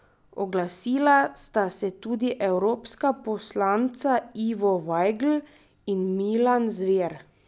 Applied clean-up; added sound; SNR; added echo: none; none; none; none.